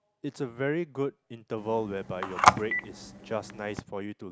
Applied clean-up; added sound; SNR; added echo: none; Telephone; -5 dB; none.